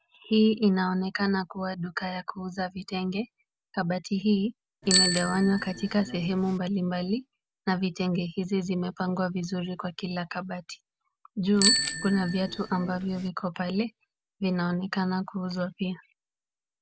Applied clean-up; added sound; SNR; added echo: none; Bicycle bell; 7 dB; none.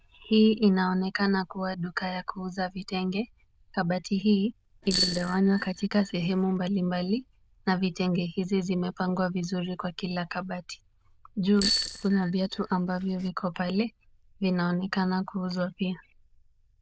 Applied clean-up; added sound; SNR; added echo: neural diffusion model UNIVERSE++.